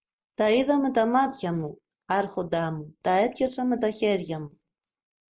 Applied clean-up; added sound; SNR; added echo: neural mask model Resemble Enhance denoiser.